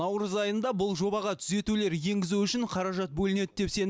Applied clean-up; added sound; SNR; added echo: none; none; none; none.